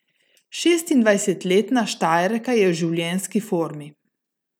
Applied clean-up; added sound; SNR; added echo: none; none; none; none.